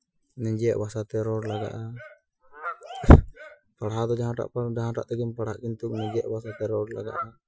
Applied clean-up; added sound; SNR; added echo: classical method Wiener filter.